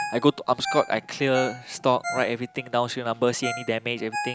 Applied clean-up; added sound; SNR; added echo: none; Ringtone; 10 dB; none.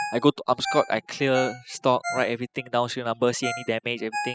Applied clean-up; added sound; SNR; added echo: classical method spectral subtraction.